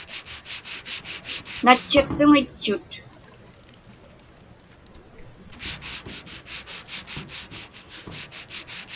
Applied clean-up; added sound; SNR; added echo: none; Tools; 11 dB; none.